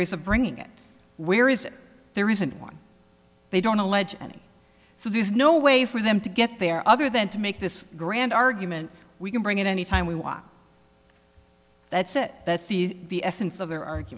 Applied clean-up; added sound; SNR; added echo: none; none; none; none.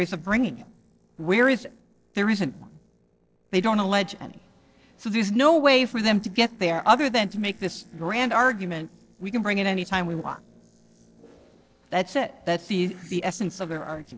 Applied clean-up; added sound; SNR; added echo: neural separator model SepFormer DNS4.